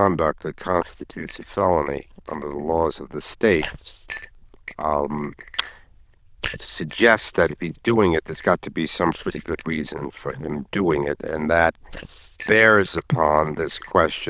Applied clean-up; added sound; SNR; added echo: neural diffusion model UNIVERSE++.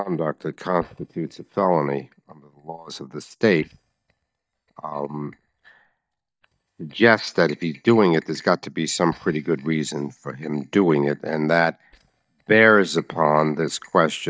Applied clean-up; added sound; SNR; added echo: neural mask model DeepFilterNet 3.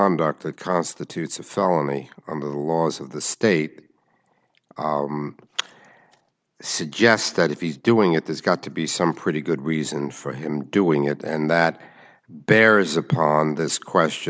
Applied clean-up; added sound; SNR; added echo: none; none; none; none.